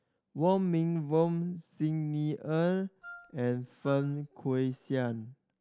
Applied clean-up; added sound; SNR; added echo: none; Wind instrument, woodwind instrument; 19 dB; none.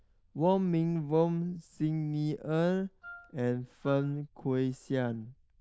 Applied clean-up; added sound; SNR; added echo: neural diffusion model UNIVERSE++.